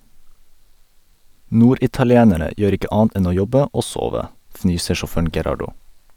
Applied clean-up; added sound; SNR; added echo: none; none; none; none.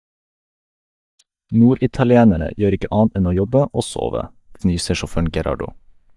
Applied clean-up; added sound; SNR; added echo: neural mask model DeepFilterNet 3.